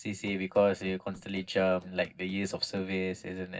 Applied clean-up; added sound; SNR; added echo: neural separator model SepFormer DNS4.